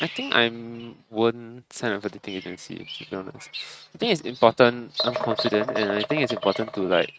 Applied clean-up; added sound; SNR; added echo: neural mask model RNNoise.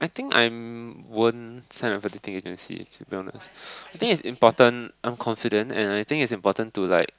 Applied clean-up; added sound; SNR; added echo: none; none; none; none.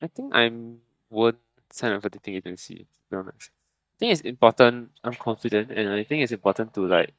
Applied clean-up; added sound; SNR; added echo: neural mask model DeepFilterNet 3.